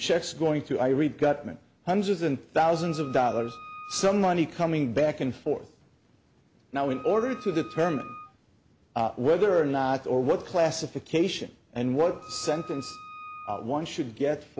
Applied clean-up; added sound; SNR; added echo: none; Wind instrument, woodwind instrument; 18 dB; none.